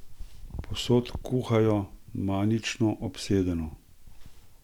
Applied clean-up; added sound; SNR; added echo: none; none; none; none.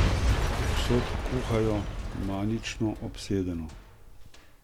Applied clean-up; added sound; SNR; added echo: none; Shatter / Crushing / Boom; -1 dB; none.